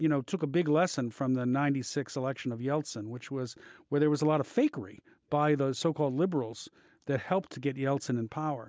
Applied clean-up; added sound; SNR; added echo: none; none; none; none.